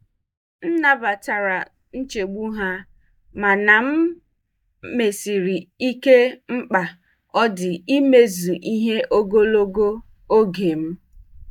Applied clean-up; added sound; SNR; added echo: neural mask model DeepFilterNet 3.